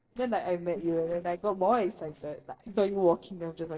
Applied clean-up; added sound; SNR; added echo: neural separator model SepFormer DNS4.